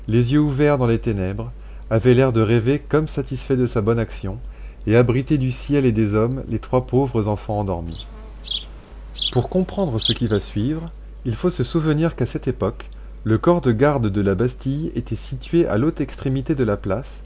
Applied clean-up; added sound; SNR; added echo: none; Insect; 10 dB; none.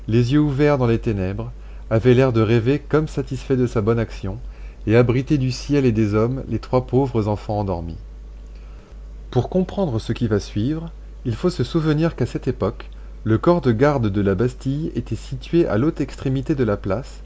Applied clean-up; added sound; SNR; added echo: none; none; none; none.